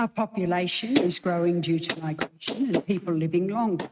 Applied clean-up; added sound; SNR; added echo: neural mask model RNNoise.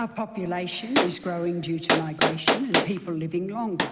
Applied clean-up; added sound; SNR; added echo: none; Gunshot, gunfire; -1 dB; none.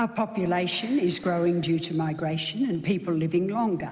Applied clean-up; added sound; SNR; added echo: none; none; none; none.